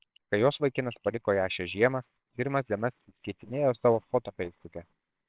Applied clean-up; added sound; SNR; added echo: neural separator model SepFormer WHAMR!.